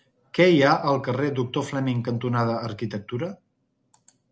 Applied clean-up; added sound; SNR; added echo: none; none; none; none.